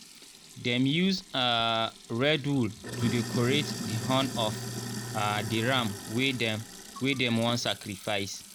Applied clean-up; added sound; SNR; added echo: none; Sink (filling or washing); 9 dB; none.